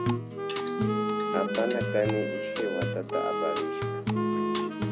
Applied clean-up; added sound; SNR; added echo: none; Wind instrument, woodwind instrument + Acoustic guitar; -5 dB; none.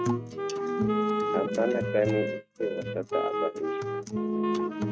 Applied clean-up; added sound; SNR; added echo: neural mask model RNNoise.